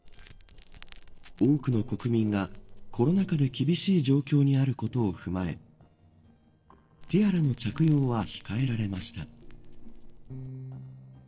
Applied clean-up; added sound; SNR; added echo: neural separator model SepFormer DNS4.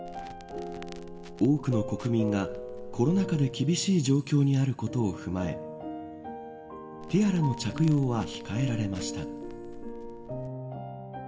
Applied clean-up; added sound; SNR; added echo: none; Crackle; 17 dB; reverberation time 1.1 s.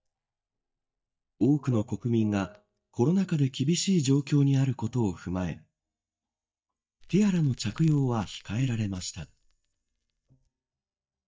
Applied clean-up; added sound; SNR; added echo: neural mask model DeepFilterNet 3.